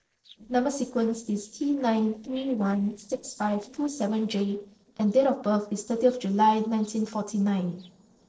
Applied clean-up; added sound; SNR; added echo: neural separator model SepFormer DNS4.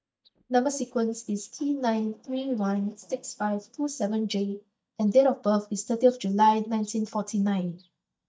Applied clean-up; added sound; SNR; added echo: neural mask model DeepFilterNet 3.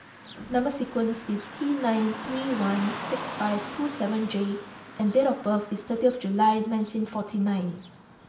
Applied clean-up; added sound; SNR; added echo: none; Car passing by / Traffic noise, roadway noise; 13 dB; reverberation time 0.6 s.